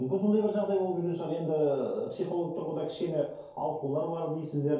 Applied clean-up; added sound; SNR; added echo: none; none; none; reverberation time 2.4 s.